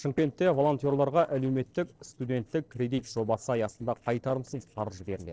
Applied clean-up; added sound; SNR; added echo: neural separator model SepFormer DNS4.